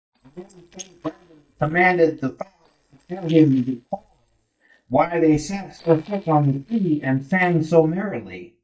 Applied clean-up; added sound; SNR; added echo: neural mask model DeepFilterNet 3.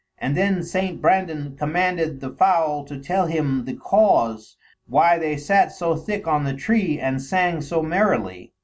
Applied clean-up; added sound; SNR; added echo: none; none; none; none.